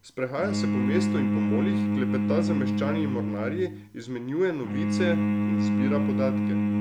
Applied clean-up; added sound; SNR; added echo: none; Bowed string instrument; -5 dB; none.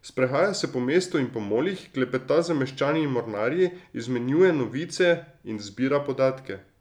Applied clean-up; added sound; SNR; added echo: none; none; none; none.